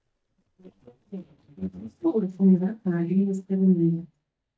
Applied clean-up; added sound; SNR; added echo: neural mask model DeepFilterNet 3.